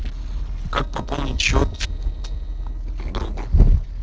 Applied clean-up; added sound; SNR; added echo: neural separator model SepFormer DNS4.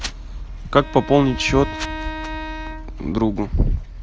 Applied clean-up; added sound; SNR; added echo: none; Bowed string instrument; 13 dB; none.